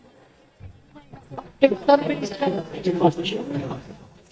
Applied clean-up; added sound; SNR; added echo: neural mask model DeepFilterNet 3.